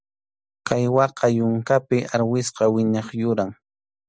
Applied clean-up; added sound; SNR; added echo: none; none; none; none.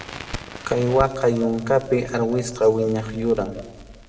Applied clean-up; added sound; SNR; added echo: none; Crackle; 15 dB; reverberation time 1.3 s.